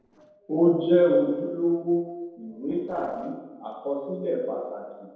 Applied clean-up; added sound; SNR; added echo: neural separator model SepFormer DNS4.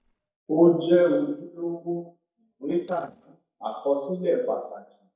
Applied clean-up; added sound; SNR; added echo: neural mask model DeepFilterNet 3.